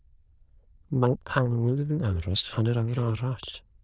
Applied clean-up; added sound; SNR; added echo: neural diffusion model UNIVERSE++.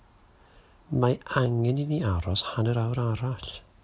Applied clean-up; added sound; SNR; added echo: none; none; none; none.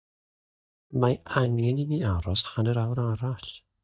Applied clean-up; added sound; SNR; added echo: neural mask model DeepFilterNet 3.